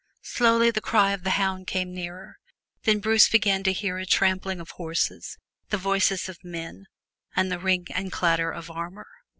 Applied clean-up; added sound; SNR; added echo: none; none; none; none.